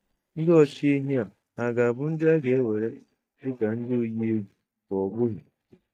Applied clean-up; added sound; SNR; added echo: neural mask model DeepFilterNet 3.